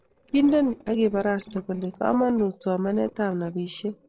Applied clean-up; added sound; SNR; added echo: neural separator model SepFormer DNS4.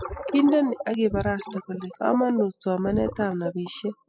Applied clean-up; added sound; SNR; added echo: classical method spectral subtraction.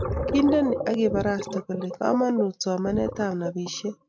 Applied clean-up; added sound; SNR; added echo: neural mask model RNNoise.